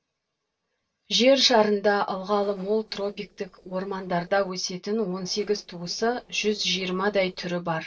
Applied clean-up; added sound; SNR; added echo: neural separator model SepFormer DNS4.